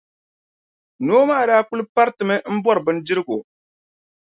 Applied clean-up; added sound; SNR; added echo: none; none; none; none.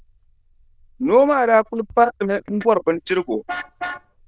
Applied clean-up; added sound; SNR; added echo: neural diffusion model UNIVERSE++.